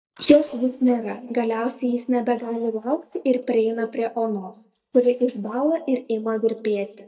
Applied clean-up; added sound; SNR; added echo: neural mask model DeepFilterNet 3.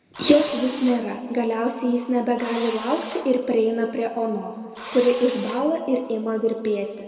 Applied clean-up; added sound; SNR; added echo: none; Engine / Drill; 15 dB; reverberation time 2.0 s.